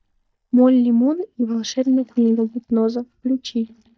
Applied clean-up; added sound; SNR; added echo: neural mask model DeepFilterNet 3.